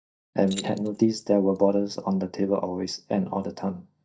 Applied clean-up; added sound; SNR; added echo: neural mask model DeepFilterNet 3.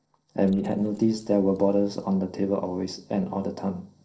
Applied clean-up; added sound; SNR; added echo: neural separator model SepFormer DNS4.